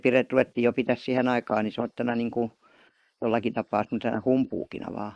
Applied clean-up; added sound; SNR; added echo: neural mask model Resemble Enhance denoiser.